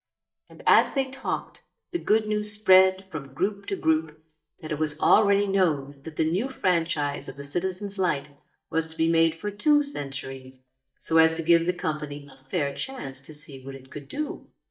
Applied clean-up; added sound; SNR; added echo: neural mask model DeepFilterNet 3.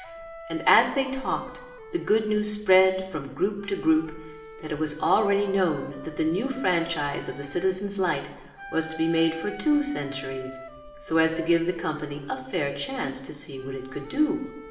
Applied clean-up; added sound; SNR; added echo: none; Wind instrument, woodwind instrument; 17 dB; reverberation time 1.0 s.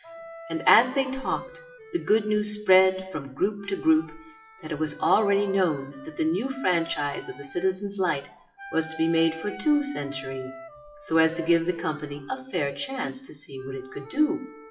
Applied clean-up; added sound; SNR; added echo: classical method WPE with log-MMSE.